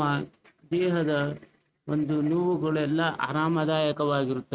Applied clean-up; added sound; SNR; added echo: neural mask model RNNoise.